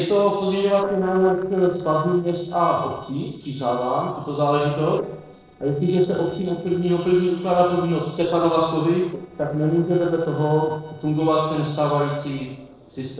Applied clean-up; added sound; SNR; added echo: neural separator model SepFormer DNS4.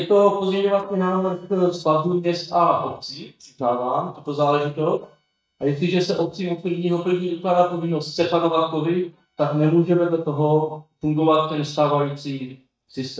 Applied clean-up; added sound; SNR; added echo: neural mask model DeepFilterNet 3.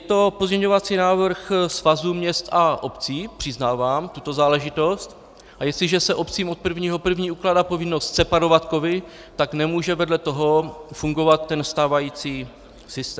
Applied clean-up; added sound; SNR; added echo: none; none; none; none.